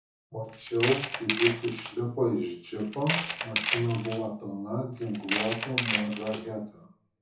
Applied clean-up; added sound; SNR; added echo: none; Tools; 2 dB; reverberation time 0.5 s.